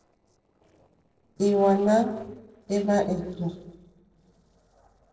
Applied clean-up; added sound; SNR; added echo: neural separator model SepFormer DNS4.